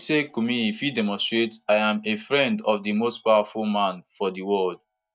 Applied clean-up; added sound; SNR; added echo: neural mask model DeepFilterNet 3.